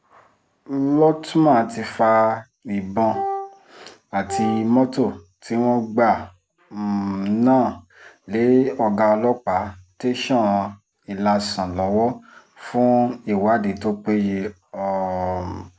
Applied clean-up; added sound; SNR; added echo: none; Wind instrument, woodwind instrument; 7 dB; none.